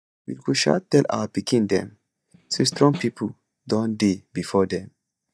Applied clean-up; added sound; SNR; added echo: neural mask model DeepFilterNet 3.